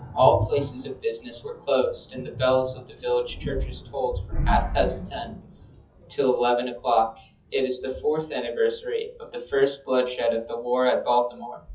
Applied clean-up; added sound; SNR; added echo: classical method WPE with log-MMSE.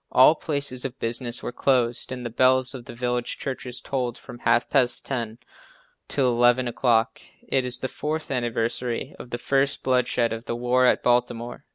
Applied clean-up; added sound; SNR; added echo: none; none; none; none.